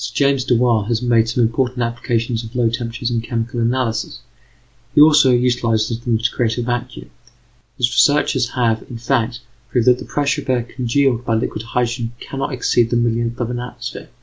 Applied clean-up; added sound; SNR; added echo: none; none; none; none.